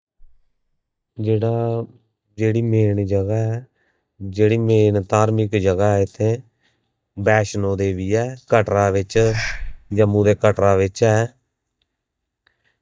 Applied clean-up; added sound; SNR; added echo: neural mask model DeepFilterNet 3.